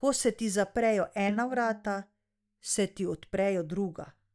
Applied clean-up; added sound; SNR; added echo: neural mask model DeepFilterNet 3.